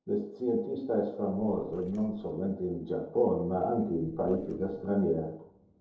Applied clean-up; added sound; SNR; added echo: neural separator model SepFormer DNS4.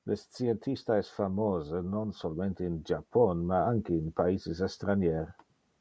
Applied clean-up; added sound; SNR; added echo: none; none; none; none.